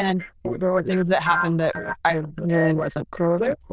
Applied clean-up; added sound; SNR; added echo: neural diffusion model UNIVERSE++.